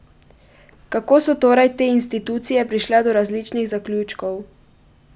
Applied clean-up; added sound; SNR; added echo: none; none; none; none.